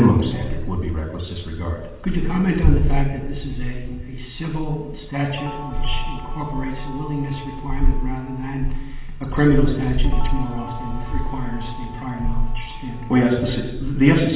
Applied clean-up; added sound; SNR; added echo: none; Guitar; 18 dB; reverberation time 1.1 s.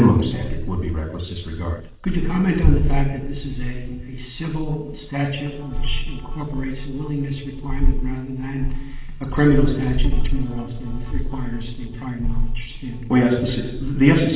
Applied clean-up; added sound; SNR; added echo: neural separator model SepFormer DNS4.